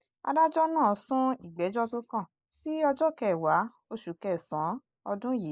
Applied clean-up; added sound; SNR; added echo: neural mask model Resemble Enhance denoiser.